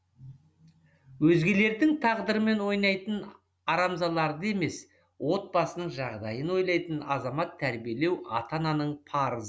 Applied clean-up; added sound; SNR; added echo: none; none; none; none.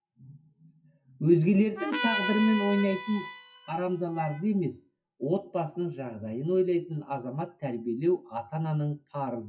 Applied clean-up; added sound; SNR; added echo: classical method WPE with log-MMSE.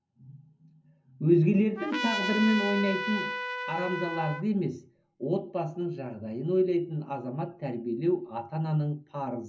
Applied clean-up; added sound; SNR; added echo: none; Trumpet; 5 dB; reverberation time 0.3 s.